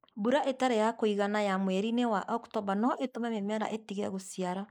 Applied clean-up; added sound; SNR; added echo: neural mask model Resemble Enhance denoiser.